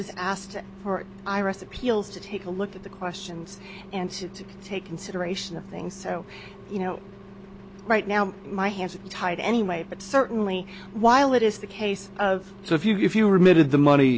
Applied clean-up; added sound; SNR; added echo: none; Engine; 18 dB; none.